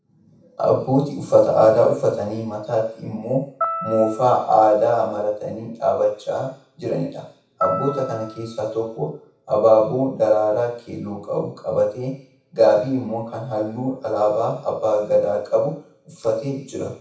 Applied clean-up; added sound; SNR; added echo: none; Piano; 10 dB; reverberation time 0.7 s.